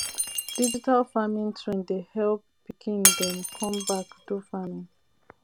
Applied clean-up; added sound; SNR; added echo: none; Shatter; 2 dB; none.